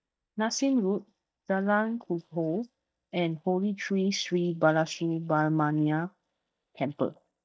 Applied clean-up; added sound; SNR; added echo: neural mask model DeepFilterNet 3.